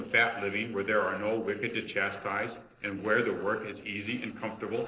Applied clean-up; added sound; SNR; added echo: neural separator model SepFormer DNS4.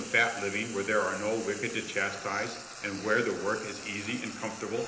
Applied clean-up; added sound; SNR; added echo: none; Frying (food); 12 dB; reverberation time 1.0 s.